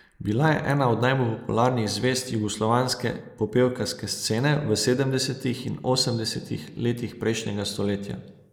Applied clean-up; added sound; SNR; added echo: neural mask model Resemble Enhance denoiser.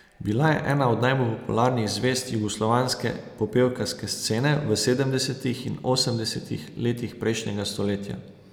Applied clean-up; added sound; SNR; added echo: none; none; none; none.